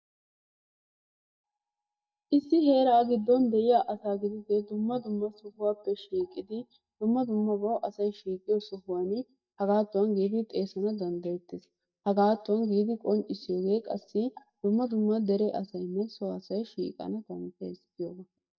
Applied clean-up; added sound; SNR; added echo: neural mask model DeepFilterNet 3.